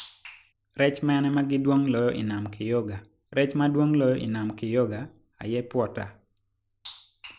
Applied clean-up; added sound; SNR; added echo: none; none; none; none.